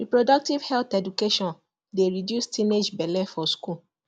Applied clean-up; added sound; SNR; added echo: none; none; none; none.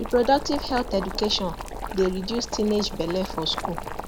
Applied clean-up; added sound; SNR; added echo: none; Boiling; 8 dB; none.